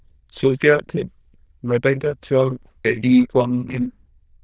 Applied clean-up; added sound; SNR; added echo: neural diffusion model UNIVERSE++.